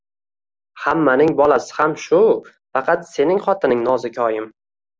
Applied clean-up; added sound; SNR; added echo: none; none; none; none.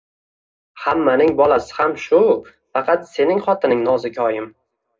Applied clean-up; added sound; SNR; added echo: none; none; none; reverberation time 0.2 s.